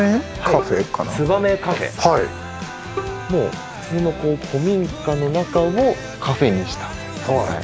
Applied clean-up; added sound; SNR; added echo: none; Bowed string instrument; 16 dB; none.